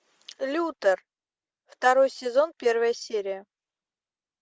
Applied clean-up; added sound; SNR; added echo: none; none; none; none.